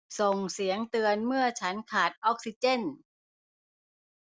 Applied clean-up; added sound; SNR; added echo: none; none; none; none.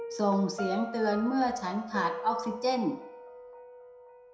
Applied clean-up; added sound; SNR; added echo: none; Piano; 10 dB; reverberation time 0.6 s.